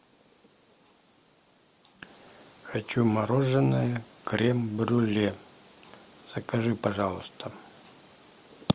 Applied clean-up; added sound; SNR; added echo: none; none; none; none.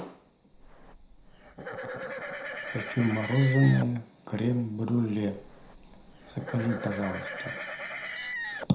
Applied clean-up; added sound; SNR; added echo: none; Livestock, farm animals, working animals; 8 dB; reverberation time 0.5 s.